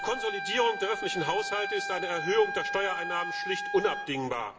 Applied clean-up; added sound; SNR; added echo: none; Wind instrument, woodwind instrument; 5 dB; reverberation time 1.7 s.